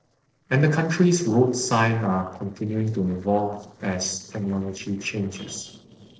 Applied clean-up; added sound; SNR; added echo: neural separator model SepFormer DNS4.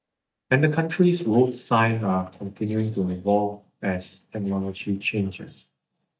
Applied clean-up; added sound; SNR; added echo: neural mask model DeepFilterNet 3.